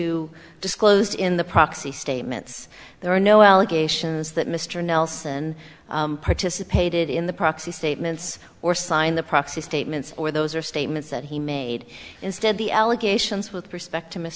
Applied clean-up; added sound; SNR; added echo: none; none; none; none.